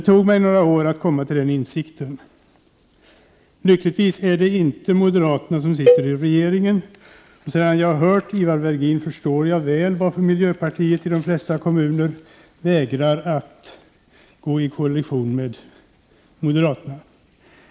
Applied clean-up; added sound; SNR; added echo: none; Cowbell; 1 dB; none.